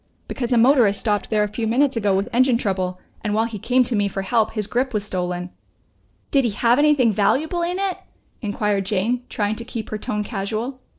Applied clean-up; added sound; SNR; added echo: neural separator model SepFormer DNS4.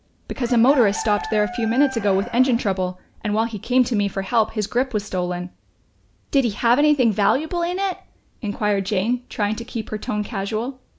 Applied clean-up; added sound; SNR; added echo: none; Chicken, rooster; 18 dB; none.